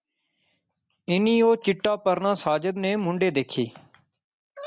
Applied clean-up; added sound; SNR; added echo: none; none; none; none.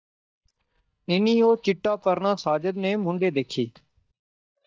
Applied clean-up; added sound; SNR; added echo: neural mask model DeepFilterNet 3.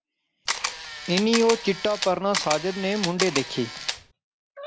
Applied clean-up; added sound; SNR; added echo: none; Camera; 5 dB; none.